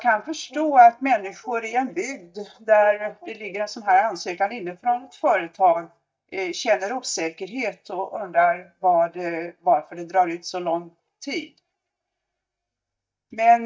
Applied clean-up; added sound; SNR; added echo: neural mask model DeepFilterNet 3.